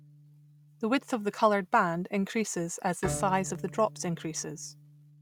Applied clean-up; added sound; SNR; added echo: none; Bowed string instrument; 14 dB; none.